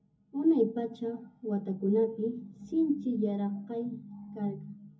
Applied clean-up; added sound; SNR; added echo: none; none; none; reverberation time 0.3 s.